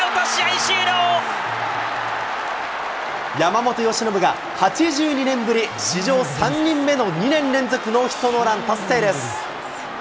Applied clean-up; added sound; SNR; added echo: none; none; none; none.